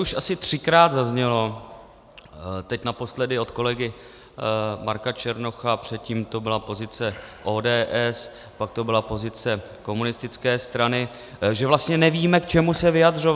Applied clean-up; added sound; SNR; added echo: none; none; none; none.